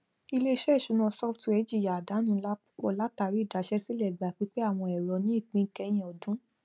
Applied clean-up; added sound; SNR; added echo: none; none; none; none.